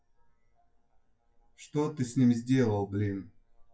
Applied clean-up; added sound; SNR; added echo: classical method WPE with log-MMSE.